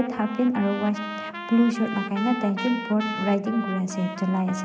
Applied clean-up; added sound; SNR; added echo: none; Trumpet; 10 dB; none.